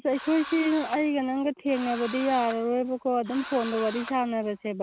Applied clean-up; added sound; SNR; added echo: none; Engine / Drill; 15 dB; none.